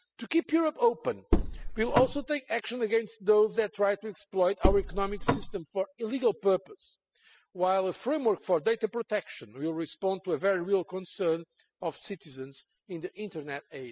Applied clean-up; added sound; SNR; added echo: classical method spectral subtraction.